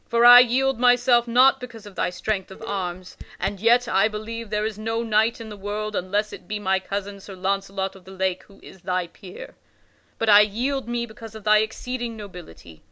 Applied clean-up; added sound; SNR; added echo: none; Dishes, pots, and pans; 15 dB; none.